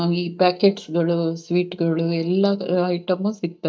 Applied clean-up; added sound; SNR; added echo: neural mask model DeepFilterNet 3.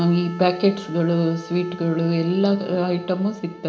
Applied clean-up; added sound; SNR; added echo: none; Wind instrument, woodwind instrument; 19 dB; reverberation time 0.8 s.